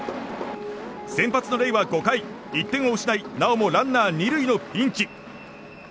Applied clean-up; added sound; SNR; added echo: none; Guitar; 16 dB; none.